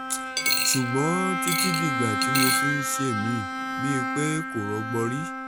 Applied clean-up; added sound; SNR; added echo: none; Coin (dropping) + Bowed string instrument; -1 dB; none.